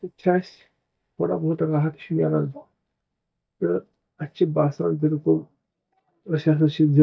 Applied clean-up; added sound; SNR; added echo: neural mask model DeepFilterNet 3.